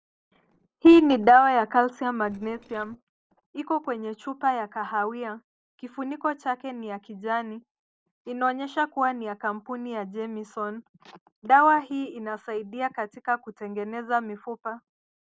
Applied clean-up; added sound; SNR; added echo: neural separator model SepFormer DNS4.